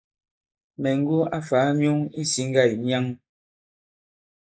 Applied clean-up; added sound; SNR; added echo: neural mask model Resemble Enhance denoiser.